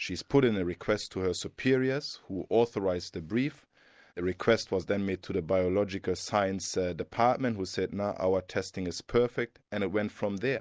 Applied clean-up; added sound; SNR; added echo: none; none; none; none.